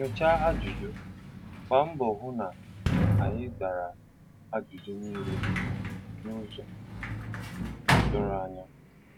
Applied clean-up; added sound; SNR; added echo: none; Sliding door; -1 dB; none.